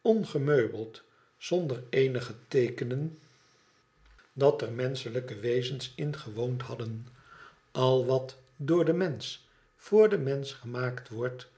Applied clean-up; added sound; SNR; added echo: none; none; none; none.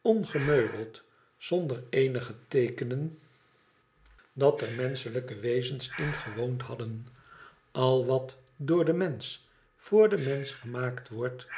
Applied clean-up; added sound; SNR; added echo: none; Breathing; 18 dB; none.